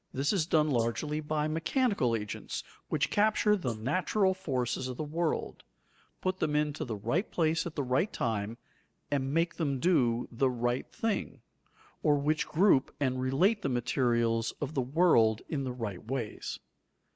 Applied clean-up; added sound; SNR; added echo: neural mask model Resemble Enhance denoiser.